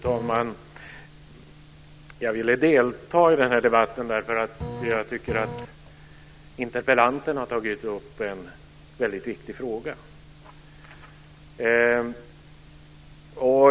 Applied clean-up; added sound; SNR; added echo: none; Printer; 8 dB; none.